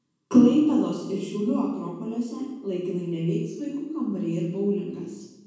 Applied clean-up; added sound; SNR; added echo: none; none; none; reverberation time 1.1 s.